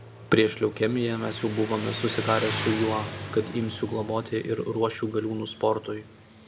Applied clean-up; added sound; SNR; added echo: none; Motorcycle; 10 dB; reverberation time 2.5 s.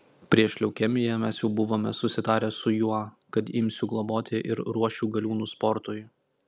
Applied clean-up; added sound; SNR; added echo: none; none; none; none.